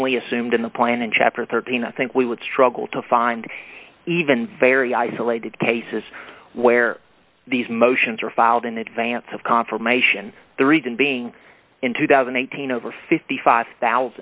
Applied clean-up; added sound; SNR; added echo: none; none; none; none.